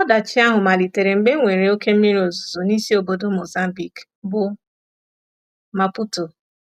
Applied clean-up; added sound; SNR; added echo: none; none; none; none.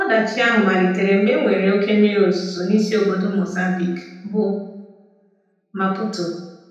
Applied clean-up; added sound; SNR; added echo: none; none; none; reverberation time 0.9 s.